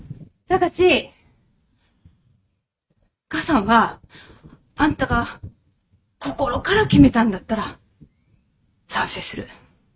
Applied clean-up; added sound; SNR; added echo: neural mask model RNNoise.